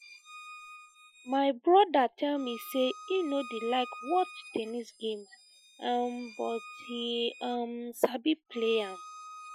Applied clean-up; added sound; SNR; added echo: classical method Wiener filter.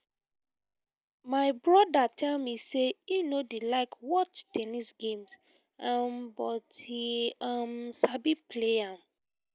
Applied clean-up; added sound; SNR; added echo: none; none; none; none.